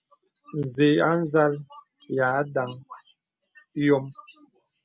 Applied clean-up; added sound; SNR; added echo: none; none; none; none.